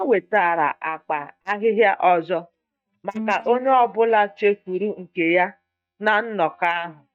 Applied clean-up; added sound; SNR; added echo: neural mask model DeepFilterNet 3.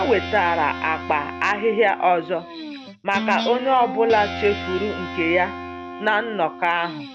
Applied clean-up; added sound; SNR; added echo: none; Guitar; 9 dB; none.